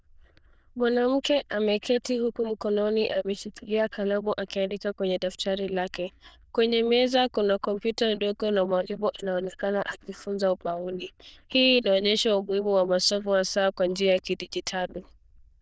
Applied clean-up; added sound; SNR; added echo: neural diffusion model UNIVERSE++.